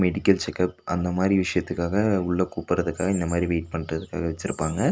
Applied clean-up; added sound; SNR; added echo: none; none; none; none.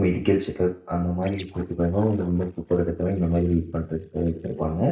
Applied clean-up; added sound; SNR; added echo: neural mask model DeepFilterNet 3.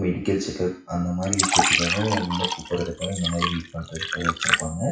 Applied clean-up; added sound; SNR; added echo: classical method WPE with log-MMSE.